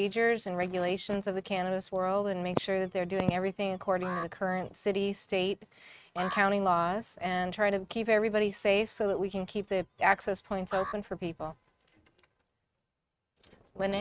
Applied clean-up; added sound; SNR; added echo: neural mask model RNNoise.